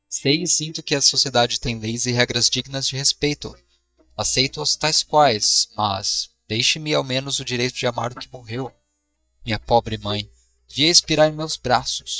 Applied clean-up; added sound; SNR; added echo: neural mask model DeepFilterNet 3.